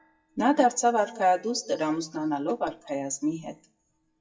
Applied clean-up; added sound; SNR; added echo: classical method WPE with log-MMSE.